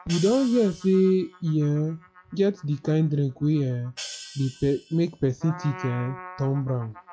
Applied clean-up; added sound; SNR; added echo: classical method log-MMSE.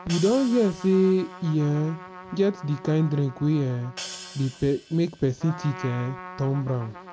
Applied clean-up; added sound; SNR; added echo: none; Trumpet + Hi-hat; 16 dB; none.